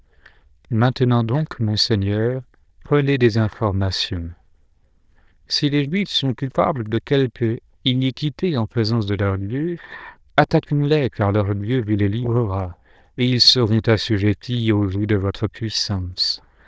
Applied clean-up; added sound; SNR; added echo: neural diffusion model UNIVERSE++.